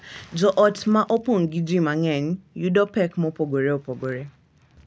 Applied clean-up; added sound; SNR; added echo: none; none; none; none.